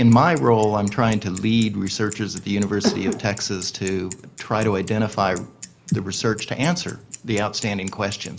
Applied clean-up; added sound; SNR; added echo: none; Bicycle; 20 dB; none.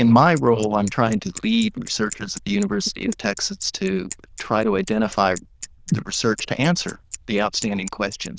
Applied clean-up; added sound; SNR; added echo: neural diffusion model UNIVERSE++.